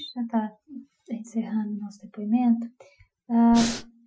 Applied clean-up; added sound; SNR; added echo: classical method Wiener filter.